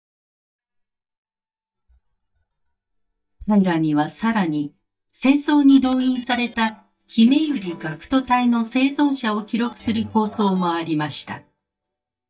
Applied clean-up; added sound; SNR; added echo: neural mask model DeepFilterNet 3.